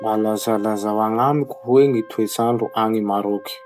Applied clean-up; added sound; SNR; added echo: none; Wind instrument, woodwind instrument; 20 dB; none.